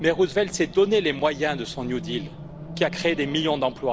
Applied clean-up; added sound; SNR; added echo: none; Race car, auto racing; 13 dB; none.